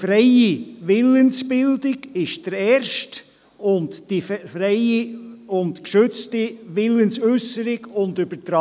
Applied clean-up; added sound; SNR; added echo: none; none; none; none.